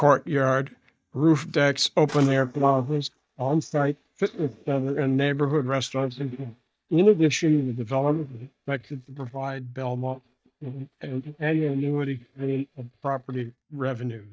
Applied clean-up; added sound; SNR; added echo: neural mask model DeepFilterNet 3.